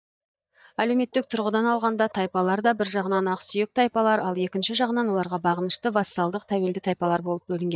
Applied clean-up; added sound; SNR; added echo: neural mask model DeepFilterNet 3.